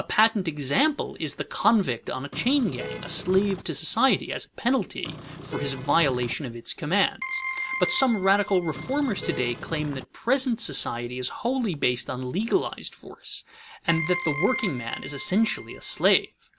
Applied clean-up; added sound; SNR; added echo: none; Keyboard (musical) + Vehicle horn, car horn, honking; 8 dB; none.